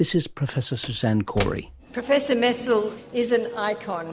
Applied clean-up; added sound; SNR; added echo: none; Slam / Wood; 15 dB; none.